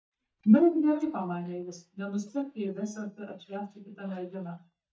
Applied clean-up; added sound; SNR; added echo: neural mask model DeepFilterNet 3.